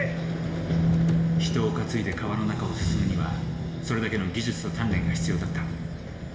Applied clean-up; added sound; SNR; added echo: none; Slam / Wood; 18 dB; reverberation time 1.0 s.